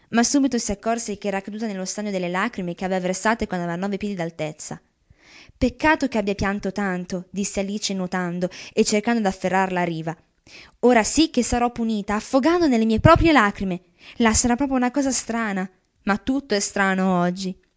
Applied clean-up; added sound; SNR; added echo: none; none; none; none.